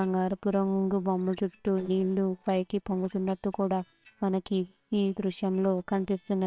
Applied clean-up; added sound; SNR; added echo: neural separator model SepFormer WHAMR!.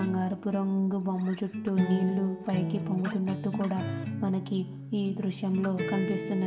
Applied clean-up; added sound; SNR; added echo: none; Acoustic guitar; 5 dB; reverberation time 2.0 s.